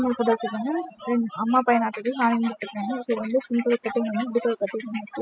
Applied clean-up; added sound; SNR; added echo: classical method spectral subtraction.